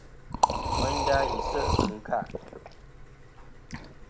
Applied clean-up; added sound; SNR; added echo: none; Liquid; -4 dB; none.